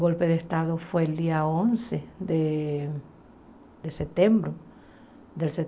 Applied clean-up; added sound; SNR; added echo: none; none; none; none.